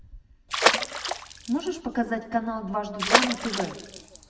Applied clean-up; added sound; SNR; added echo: none; Water / Splash, splatter; -5 dB; reverberation time 1.2 s.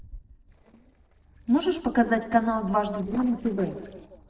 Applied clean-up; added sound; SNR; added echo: neural separator model SepFormer DNS4.